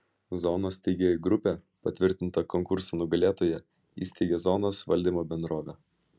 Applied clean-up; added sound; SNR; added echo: none; none; none; none.